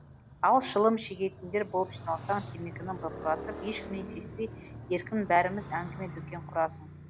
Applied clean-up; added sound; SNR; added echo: none; Motorcycle; 12 dB; none.